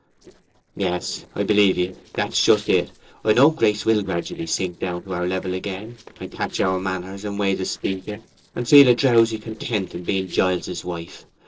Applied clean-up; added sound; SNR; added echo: neural separator model SepFormer DNS4.